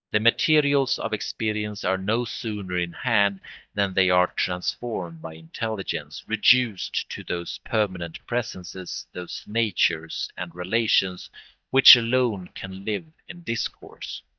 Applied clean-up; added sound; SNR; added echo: neural mask model DeepFilterNet 3.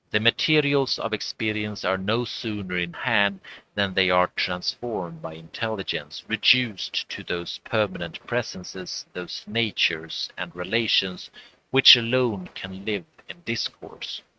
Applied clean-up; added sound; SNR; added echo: neural mask model RNNoise.